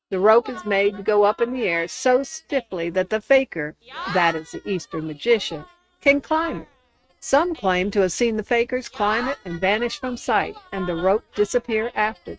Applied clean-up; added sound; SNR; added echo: neural mask model RNNoise.